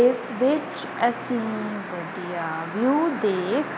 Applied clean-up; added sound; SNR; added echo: none; none; none; none.